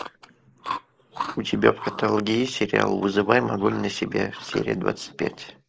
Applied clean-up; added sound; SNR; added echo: neural mask model Resemble Enhance denoiser.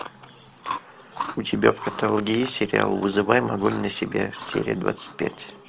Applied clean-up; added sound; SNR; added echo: none; Chewing, mastication; 14 dB; none.